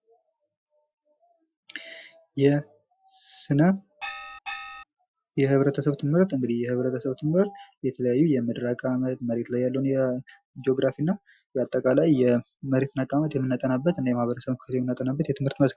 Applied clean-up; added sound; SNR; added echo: classical method Wiener filter.